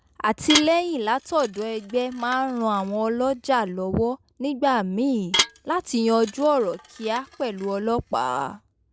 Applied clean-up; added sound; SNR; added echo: none; Dishes, pots, and pans / Glass; 8 dB; none.